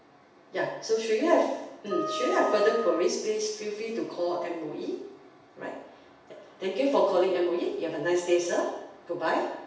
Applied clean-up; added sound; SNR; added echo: none; Wind instrument, woodwind instrument; 8 dB; reverberation time 0.9 s.